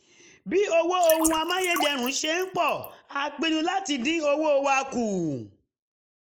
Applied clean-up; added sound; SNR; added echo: neural mask model Resemble Enhance denoiser.